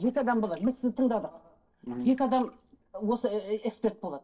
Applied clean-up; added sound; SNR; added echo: neural separator model SepFormer DNS4.